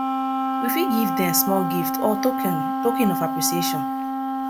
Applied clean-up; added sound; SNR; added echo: none; Wind instrument, woodwind instrument; -1 dB; none.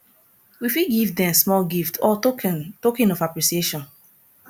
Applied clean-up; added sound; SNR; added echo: none; none; none; none.